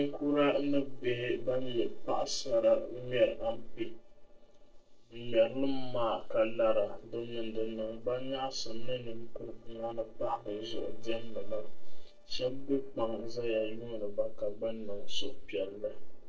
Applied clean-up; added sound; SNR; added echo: neural separator model SepFormer DNS4.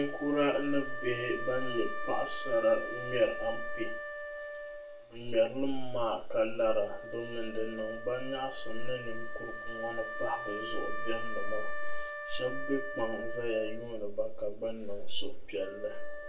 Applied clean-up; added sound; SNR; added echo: none; Wind instrument, woodwind instrument; 10 dB; reverberation time 0.3 s.